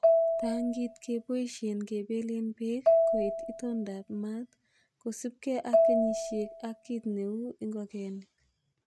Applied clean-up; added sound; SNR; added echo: neural mask model RNNoise.